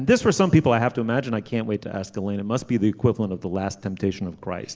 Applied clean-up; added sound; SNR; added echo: none; none; none; none.